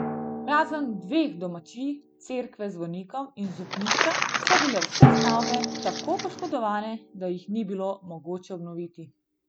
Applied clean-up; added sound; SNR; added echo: none; Drum + Crumpling, crinkling; -2 dB; none.